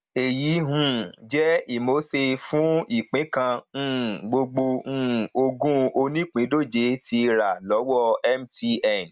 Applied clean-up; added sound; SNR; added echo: none; none; none; none.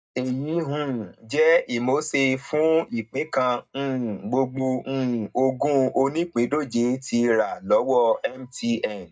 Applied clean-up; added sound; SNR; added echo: neural mask model DeepFilterNet 3.